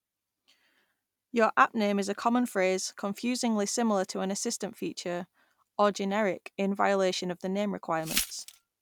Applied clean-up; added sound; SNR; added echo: none; Glass; 6 dB; none.